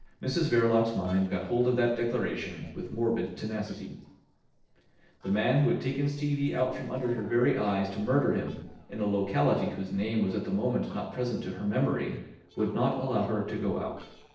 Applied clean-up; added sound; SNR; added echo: neural separator model SepFormer DNS4.